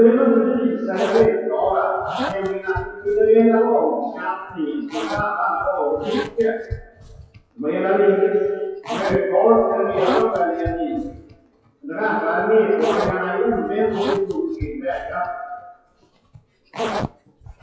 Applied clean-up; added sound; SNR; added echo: classical method WPE with log-MMSE.